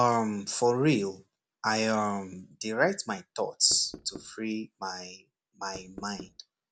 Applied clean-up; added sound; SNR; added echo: none; Knock; 17 dB; none.